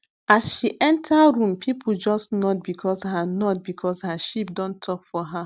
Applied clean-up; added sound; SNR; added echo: none; none; none; none.